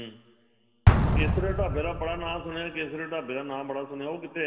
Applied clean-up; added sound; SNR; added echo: none; Explosion; -5 dB; reverberation time 2.1 s.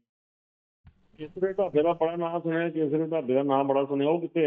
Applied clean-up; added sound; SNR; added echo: neural mask model DeepFilterNet 3.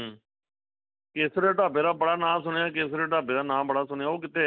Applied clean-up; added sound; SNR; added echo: none; none; none; none.